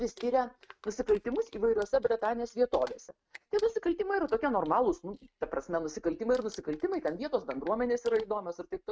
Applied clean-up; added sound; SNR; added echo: neural mask model RNNoise.